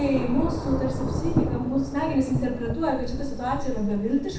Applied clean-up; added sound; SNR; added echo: none; Thunder / Rain; 3 dB; reverberation time 0.7 s.